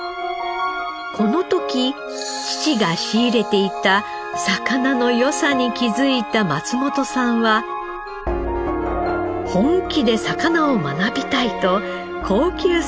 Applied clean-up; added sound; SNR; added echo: none; Wind instrument, woodwind instrument + Bowed string instrument; 16 dB; none.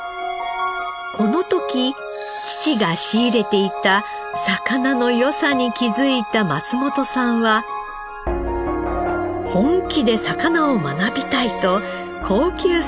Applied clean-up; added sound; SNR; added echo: none; none; none; none.